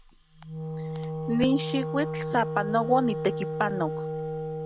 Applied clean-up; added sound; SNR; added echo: none; Wind instrument, woodwind instrument; 4 dB; none.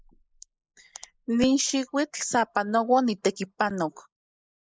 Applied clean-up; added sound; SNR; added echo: neural mask model Resemble Enhance denoiser.